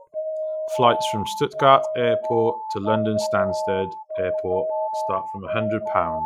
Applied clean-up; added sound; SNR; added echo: classical method Wiener filter.